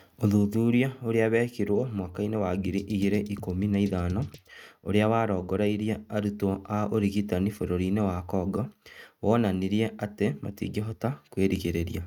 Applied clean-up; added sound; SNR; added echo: neural mask model RNNoise.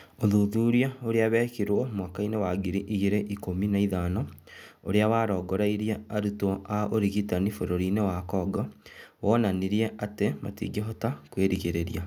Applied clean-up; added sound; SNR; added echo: none; none; none; none.